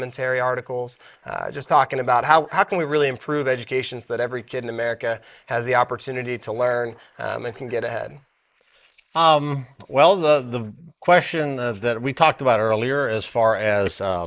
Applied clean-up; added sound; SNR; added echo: neural mask model Resemble Enhance denoiser.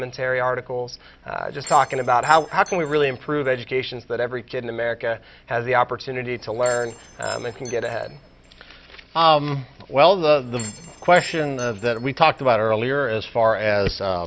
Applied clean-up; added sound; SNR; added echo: none; Door / Chime; 19 dB; none.